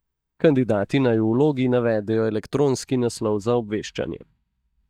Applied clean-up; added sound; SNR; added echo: neural mask model DeepFilterNet 3.